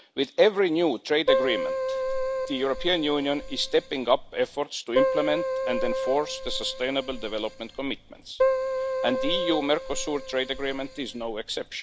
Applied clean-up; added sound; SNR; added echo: none; Keyboard (musical); 2 dB; none.